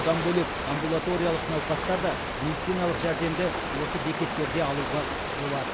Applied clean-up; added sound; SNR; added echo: none; Water; 2 dB; none.